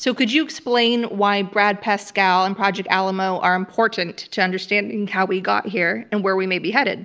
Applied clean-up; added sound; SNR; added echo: none; none; none; none.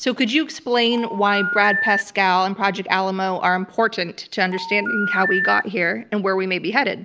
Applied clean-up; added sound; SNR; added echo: none; Telephone; 4 dB; none.